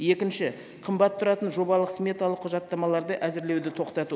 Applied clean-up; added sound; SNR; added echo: none; none; none; none.